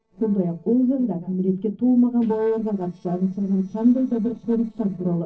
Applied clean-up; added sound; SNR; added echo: neural separator model SepFormer DNS4.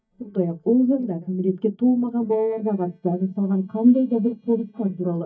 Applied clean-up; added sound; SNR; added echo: neural mask model DeepFilterNet 3.